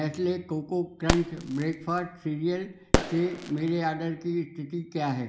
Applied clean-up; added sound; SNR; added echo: none; Fireworks; 2 dB; none.